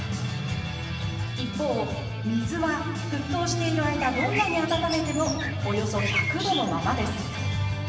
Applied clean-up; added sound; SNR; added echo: none; Bird; 6 dB; reverberation time 1.3 s.